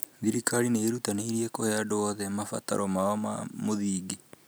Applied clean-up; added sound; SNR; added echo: none; none; none; none.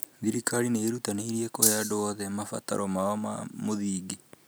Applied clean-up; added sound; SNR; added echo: none; Rattle (instrument); -3 dB; none.